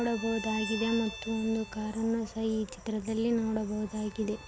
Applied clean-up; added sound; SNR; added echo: none; Bowed string instrument; 14 dB; none.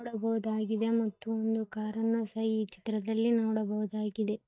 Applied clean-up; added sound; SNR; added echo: neural mask model DeepFilterNet 3.